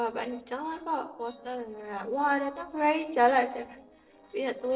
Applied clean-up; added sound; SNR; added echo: neural separator model SepFormer DNS4.